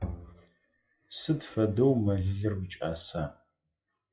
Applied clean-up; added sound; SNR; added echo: classical method WPE with log-MMSE.